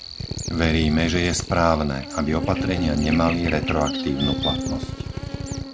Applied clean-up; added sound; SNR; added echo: none; Drill + Buzz; 5 dB; none.